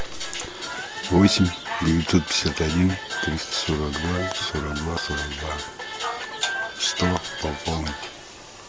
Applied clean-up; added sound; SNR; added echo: none; Wind instrument, woodwind instrument; 13 dB; none.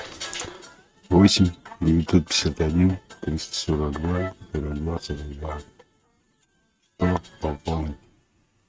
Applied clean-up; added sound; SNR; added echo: neural mask model RNNoise.